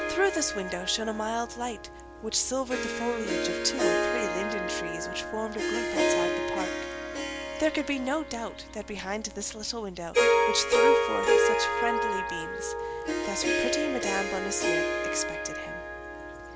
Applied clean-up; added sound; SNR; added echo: none; Harp; -4 dB; none.